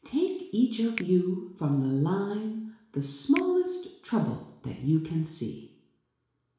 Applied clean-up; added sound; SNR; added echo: none; Finger snapping; 19 dB; reverberation time 0.7 s.